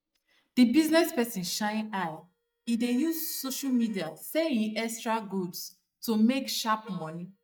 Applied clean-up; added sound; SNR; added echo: neural mask model DeepFilterNet 3.